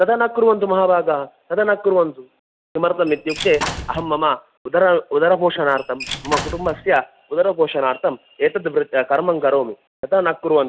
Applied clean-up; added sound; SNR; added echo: none; Squeak / Slam / Wood; 10 dB; none.